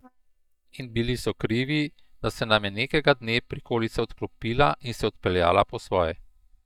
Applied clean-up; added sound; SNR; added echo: neural mask model DeepFilterNet 3.